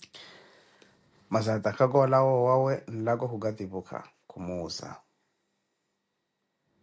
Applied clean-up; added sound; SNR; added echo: none; none; none; none.